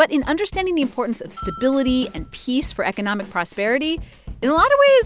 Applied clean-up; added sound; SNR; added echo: none; Bell; 18 dB; none.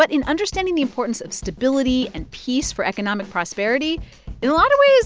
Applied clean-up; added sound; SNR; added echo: none; none; none; none.